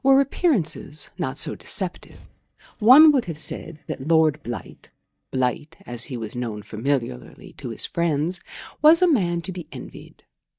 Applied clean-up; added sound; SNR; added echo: neural mask model DeepFilterNet 3.